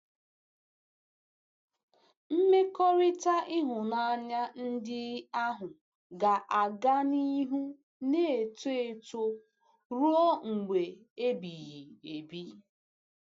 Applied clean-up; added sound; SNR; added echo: none; none; none; none.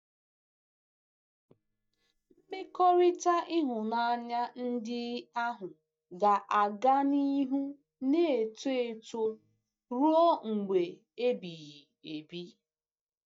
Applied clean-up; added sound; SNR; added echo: neural mask model DeepFilterNet 3.